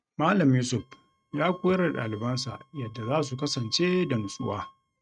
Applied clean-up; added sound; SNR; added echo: neural mask model RNNoise.